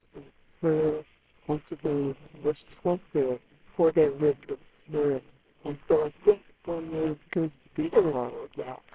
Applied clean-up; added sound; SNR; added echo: neural separator model SepFormer WHAMR!.